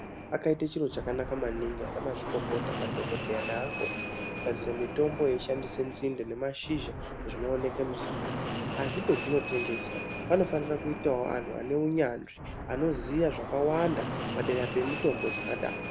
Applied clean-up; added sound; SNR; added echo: none; Fixed-wing aircraft, airplane; 5 dB; none.